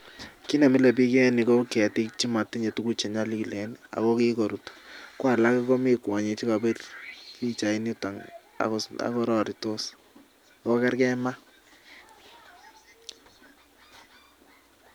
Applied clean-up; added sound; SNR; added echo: none; none; none; none.